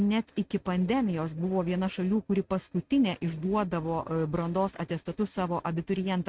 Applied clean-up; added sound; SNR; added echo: neural mask model RNNoise.